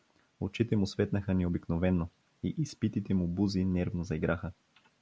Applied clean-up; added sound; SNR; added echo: none; none; none; none.